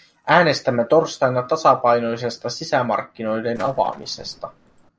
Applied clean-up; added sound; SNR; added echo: neural separator model SepFormer DNS4.